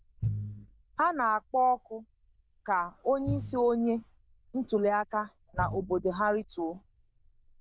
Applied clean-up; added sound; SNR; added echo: neural diffusion model UNIVERSE++.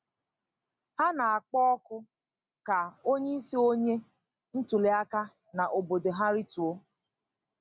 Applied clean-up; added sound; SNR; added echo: none; none; none; none.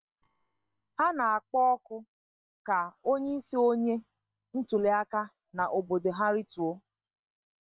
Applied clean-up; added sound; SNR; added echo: neural separator model SepFormer WHAM!.